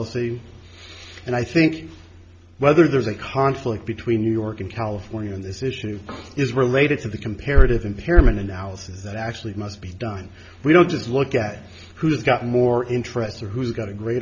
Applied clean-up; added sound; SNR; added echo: none; none; none; none.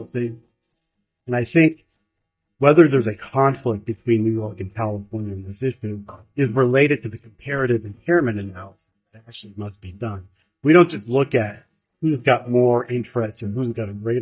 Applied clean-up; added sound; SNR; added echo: neural mask model DeepFilterNet 3.